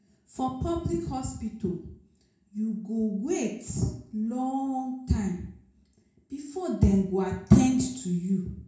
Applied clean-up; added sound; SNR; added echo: none; none; none; reverberation time 0.6 s.